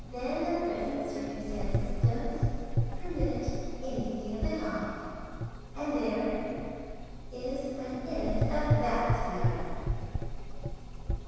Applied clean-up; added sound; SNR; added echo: none; Gurgling / Engine; -2 dB; reverberation time 2.2 s.